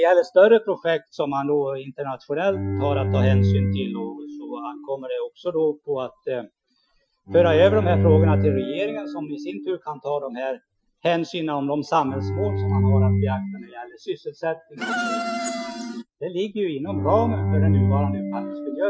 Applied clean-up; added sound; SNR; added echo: classical method Wiener filter.